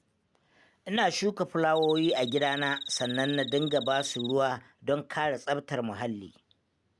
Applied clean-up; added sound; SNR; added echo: none; Cricket; 9 dB; none.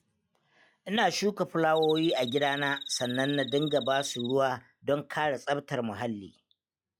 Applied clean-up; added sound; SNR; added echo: classical method log-MMSE.